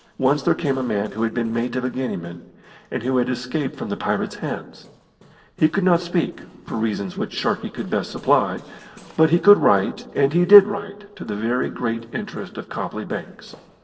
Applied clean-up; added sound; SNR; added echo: neural separator model SepFormer DNS4.